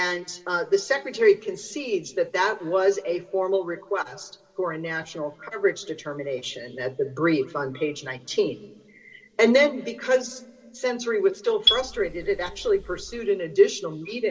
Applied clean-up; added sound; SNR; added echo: none; Marimba, xylophone; 3 dB; reverberation time 2.0 s.